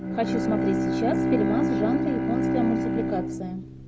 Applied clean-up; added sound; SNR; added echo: none; Bowed string instrument; -3 dB; none.